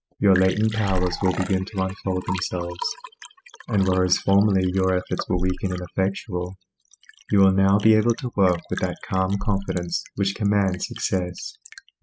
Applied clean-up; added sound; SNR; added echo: classical method spectral subtraction.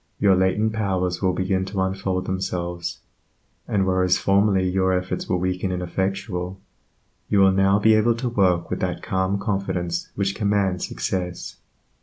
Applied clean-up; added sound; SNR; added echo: none; none; none; none.